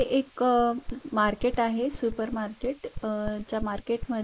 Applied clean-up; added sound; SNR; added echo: neural mask model Resemble Enhance denoiser.